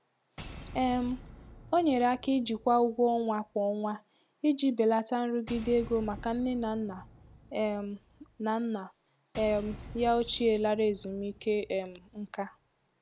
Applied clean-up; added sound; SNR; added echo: none; Shatter / Boom; 18 dB; none.